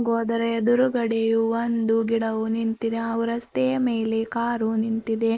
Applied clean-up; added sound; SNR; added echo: neural mask model Resemble Enhance denoiser.